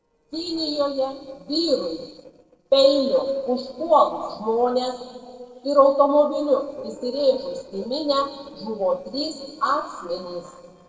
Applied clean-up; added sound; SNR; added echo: neural separator model SepFormer DNS4.